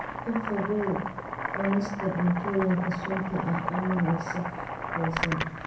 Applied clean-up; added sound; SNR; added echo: none; Boiling; 4 dB; reverberation time 0.5 s.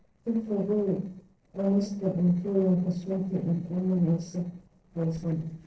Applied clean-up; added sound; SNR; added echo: neural separator model SepFormer DNS4.